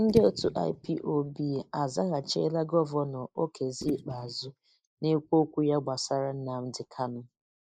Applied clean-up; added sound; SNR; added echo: neural mask model Resemble Enhance denoiser.